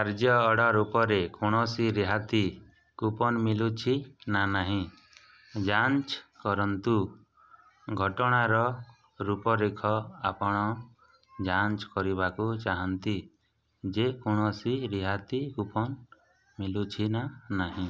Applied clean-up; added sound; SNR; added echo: none; none; none; none.